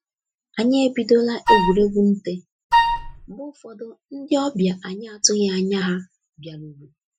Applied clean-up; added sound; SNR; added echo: classical method Wiener filter.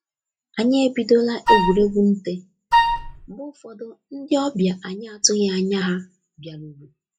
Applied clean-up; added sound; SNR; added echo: classical method log-MMSE.